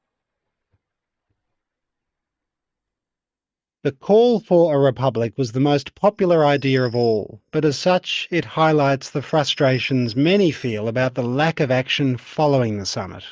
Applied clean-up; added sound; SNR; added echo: neural mask model DeepFilterNet 3.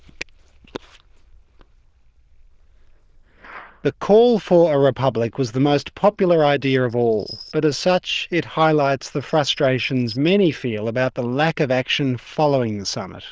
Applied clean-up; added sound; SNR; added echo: neural diffusion model UNIVERSE++.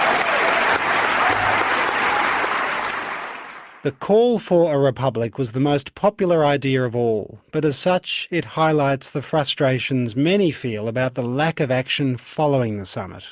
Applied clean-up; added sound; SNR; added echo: none; Chirp, tweet; 19 dB; none.